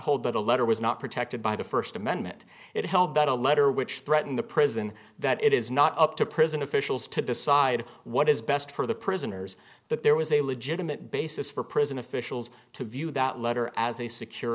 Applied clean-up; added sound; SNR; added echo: none; none; none; none.